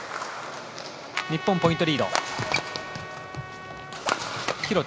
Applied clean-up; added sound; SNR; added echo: none; Trumpet; 10 dB; none.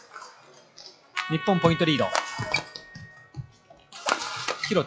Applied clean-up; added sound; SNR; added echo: classical method log-MMSE.